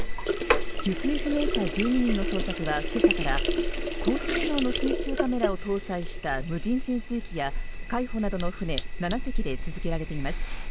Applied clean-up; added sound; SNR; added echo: none; Sink (filling or washing); -3 dB; none.